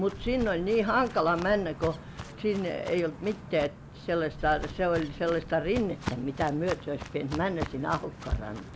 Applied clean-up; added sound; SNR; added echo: none; Bird + Walk, footsteps; 11 dB; none.